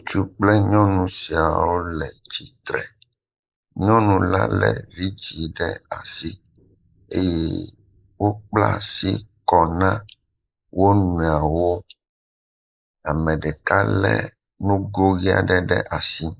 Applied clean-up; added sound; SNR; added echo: neural mask model Resemble Enhance denoiser.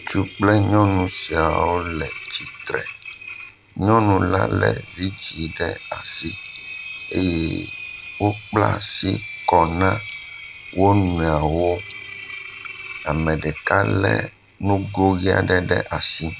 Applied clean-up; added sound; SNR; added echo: none; Engine; 15 dB; none.